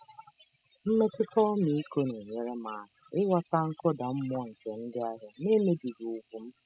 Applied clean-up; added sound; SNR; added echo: classical method spectral subtraction.